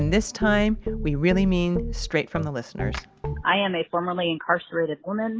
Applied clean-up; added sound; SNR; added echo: none; none; none; none.